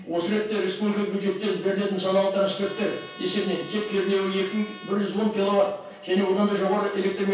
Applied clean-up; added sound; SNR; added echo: none; Trumpet; 17 dB; reverberation time 0.7 s.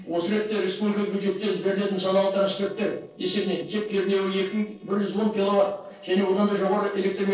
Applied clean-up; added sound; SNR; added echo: neural separator model SepFormer DNS4.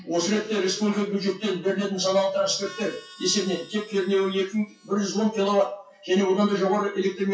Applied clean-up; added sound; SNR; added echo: classical method WPE with log-MMSE.